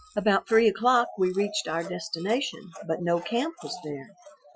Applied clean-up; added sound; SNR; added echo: classical method Wiener filter.